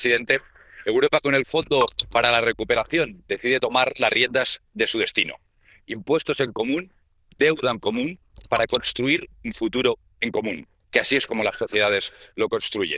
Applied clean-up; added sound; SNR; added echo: neural diffusion model UNIVERSE++.